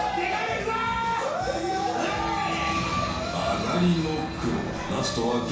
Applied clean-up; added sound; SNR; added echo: none; Motor vehicle (road); 16 dB; reverberation time 0.7 s.